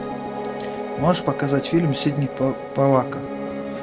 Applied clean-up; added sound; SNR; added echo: none; Piano; 6 dB; none.